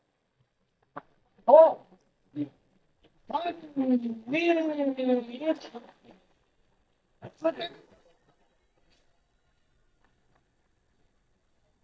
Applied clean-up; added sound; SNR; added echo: neural mask model DeepFilterNet 3.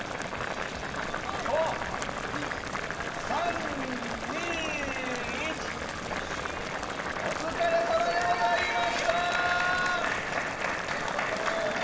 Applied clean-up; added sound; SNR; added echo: none; Boiling; 2 dB; reverberation time 2.5 s.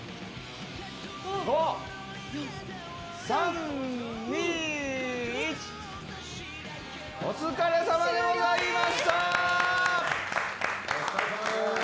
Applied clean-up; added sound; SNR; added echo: none; none; none; none.